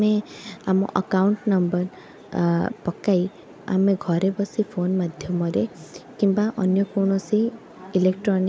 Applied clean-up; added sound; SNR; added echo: none; none; none; none.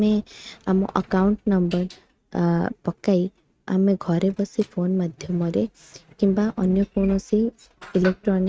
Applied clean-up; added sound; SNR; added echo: neural mask model RNNoise.